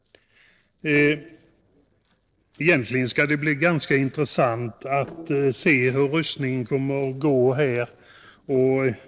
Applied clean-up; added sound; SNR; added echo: neural separator model SepFormer DNS4.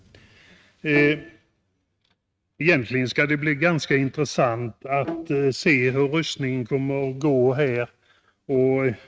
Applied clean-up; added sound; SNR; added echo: neural mask model RNNoise.